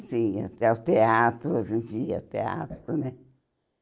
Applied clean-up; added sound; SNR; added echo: neural mask model Resemble Enhance denoiser.